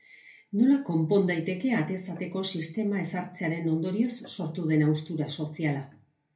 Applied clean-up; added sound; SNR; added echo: none; none; none; reverberation time 0.3 s.